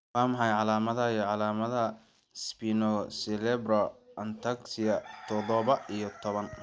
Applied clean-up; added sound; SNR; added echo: none; none; none; none.